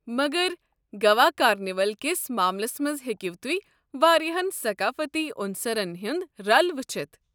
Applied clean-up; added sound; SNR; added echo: none; none; none; none.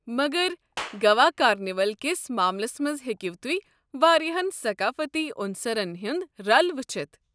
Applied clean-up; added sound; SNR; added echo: none; Clapping; 19 dB; none.